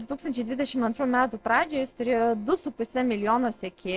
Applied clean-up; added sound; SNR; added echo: neural separator model SepFormer DNS4.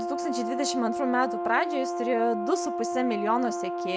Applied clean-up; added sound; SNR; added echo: none; Brass instrument; 2 dB; none.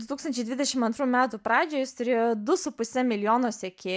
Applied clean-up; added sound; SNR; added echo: none; none; none; none.